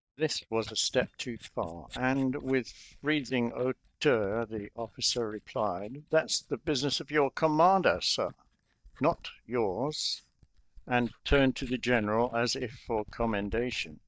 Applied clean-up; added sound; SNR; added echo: neural mask model DeepFilterNet 3.